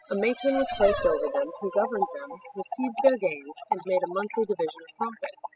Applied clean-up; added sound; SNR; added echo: classical method spectral subtraction.